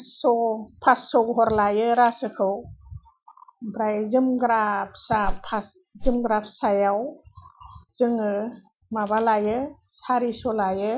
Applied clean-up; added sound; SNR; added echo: classical method Wiener filter.